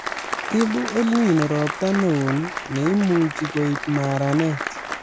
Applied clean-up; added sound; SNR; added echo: none; Applause; 8 dB; none.